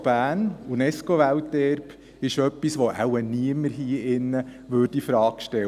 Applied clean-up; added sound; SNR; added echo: none; none; none; none.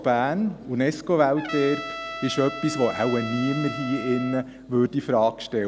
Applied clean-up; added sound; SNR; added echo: none; Trumpet; 10 dB; none.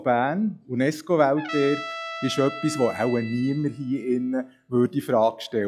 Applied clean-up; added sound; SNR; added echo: classical method log-MMSE.